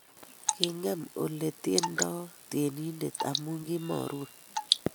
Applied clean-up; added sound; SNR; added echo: none; Drip / Water; 3 dB; none.